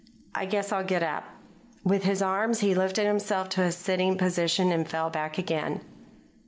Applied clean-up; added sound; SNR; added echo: none; none; none; none.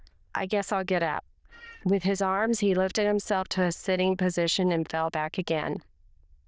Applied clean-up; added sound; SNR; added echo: neural diffusion model UNIVERSE++.